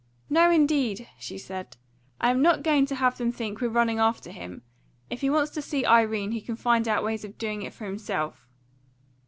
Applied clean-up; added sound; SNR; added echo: none; none; none; none.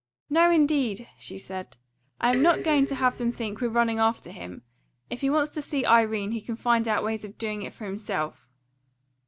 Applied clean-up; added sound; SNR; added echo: neural mask model DeepFilterNet 3.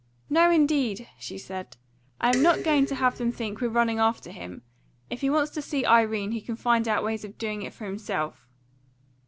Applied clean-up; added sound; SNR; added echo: none; Dishes, pots, and pans; 10 dB; none.